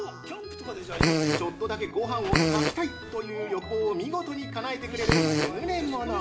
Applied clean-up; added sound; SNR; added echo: none; Fart; -3 dB; reverberation time 1.3 s.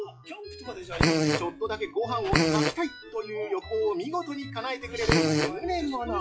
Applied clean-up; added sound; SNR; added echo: classical method WPE with log-MMSE.